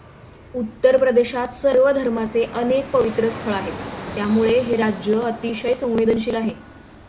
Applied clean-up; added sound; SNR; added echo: none; Fixed-wing aircraft, airplane; 15 dB; none.